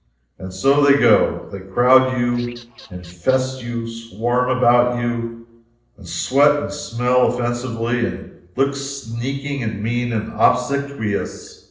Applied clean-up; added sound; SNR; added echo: neural separator model SepFormer DNS4.